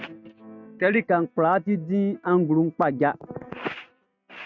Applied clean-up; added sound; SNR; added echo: neural mask model RNNoise.